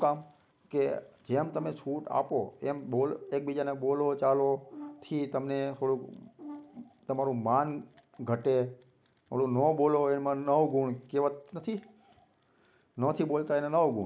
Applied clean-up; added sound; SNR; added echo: none; Brass instrument; 18 dB; none.